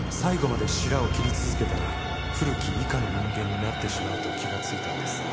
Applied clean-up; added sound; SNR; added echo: none; Gunshot, gunfire; 15 dB; none.